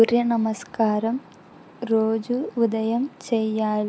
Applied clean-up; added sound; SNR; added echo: none; none; none; none.